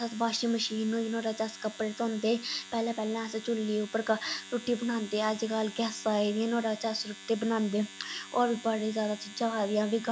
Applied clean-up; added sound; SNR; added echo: none; Domestic sounds, home sounds; 17 dB; none.